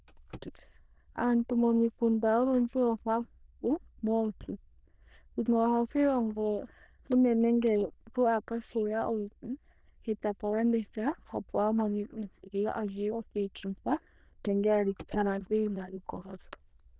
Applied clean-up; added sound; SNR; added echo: neural diffusion model UNIVERSE++.